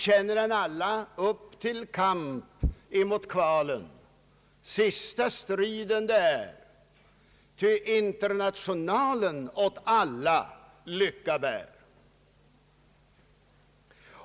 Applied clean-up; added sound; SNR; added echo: none; none; none; none.